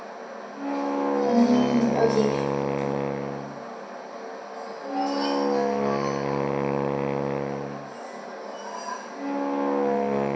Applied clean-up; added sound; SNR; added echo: none; Wind instrument, woodwind instrument; -3 dB; reverberation time 0.6 s.